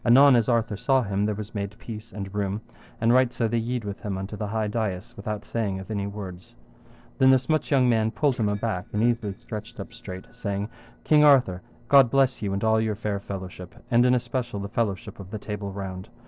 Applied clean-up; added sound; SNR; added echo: neural separator model SepFormer DNS4.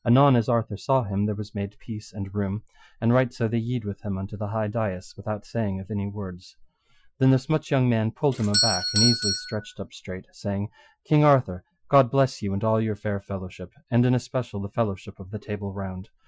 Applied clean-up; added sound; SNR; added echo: classical method Wiener filter.